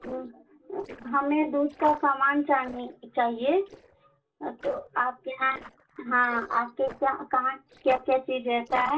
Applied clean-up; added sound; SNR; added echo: neural separator model SepFormer DNS4.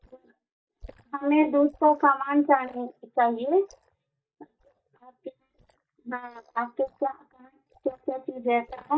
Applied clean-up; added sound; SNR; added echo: neural mask model DeepFilterNet 3.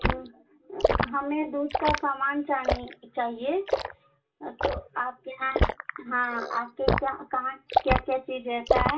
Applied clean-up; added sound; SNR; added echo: none; Liquid; -1 dB; reverberation time 0.2 s.